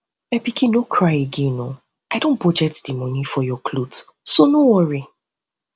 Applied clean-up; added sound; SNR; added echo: none; none; none; none.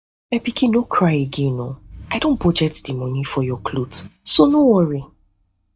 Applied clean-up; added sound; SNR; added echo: neural mask model DeepFilterNet 3.